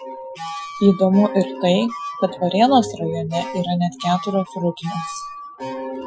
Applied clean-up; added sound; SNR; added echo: classical method Wiener filter.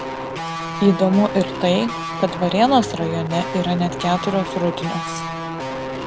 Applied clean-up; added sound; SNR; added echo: none; Guitar; 6 dB; none.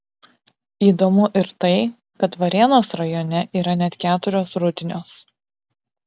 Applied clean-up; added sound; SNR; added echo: none; none; none; none.